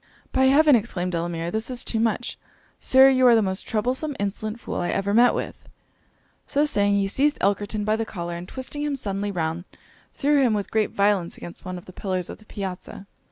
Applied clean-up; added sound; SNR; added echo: none; none; none; none.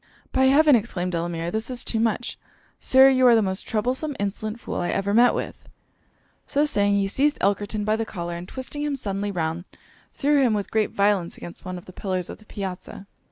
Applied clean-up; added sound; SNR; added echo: neural mask model Resemble Enhance denoiser.